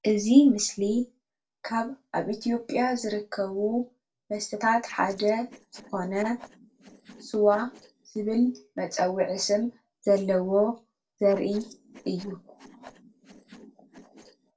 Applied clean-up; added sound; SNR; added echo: neural separator model SepFormer DNS4.